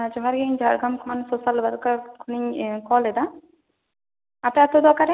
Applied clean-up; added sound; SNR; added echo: none; none; none; none.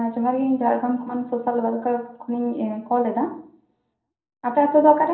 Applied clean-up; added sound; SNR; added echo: none; none; none; reverberation time 0.6 s.